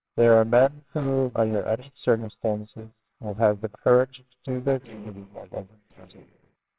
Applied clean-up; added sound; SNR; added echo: neural separator model SepFormer WHAMR!.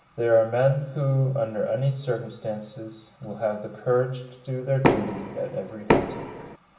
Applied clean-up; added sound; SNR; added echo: none; Knock; -1 dB; reverberation time 0.7 s.